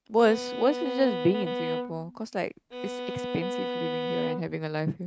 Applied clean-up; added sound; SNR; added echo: neural mask model RNNoise.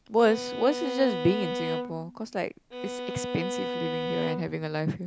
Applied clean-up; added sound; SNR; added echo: none; Bowed string instrument; 5 dB; none.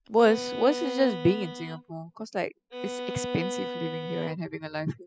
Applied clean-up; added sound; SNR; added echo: classical method spectral subtraction.